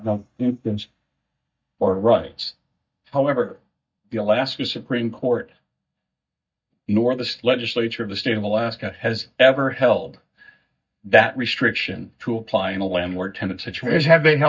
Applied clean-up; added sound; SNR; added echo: neural mask model DeepFilterNet 3.